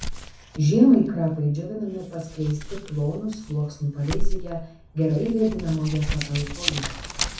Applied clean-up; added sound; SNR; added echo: none; Crumpling, crinkling; 5 dB; reverberation time 0.6 s.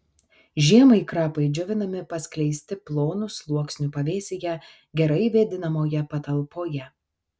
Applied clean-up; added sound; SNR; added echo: none; none; none; none.